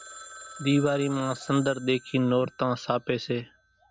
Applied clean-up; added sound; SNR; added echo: none; Telephone; 19 dB; none.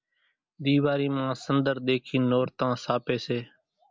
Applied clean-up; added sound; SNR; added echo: none; none; none; none.